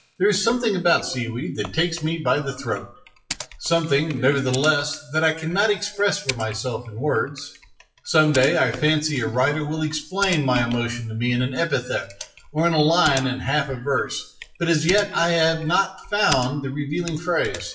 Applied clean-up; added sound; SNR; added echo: classical method WPE with log-MMSE.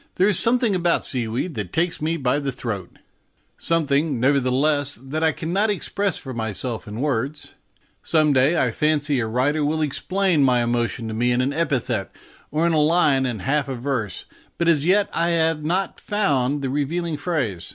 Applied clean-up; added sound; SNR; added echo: none; none; none; none.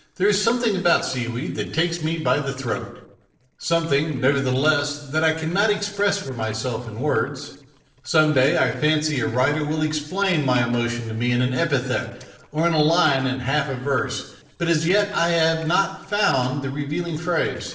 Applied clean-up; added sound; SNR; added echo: neural separator model SepFormer DNS4.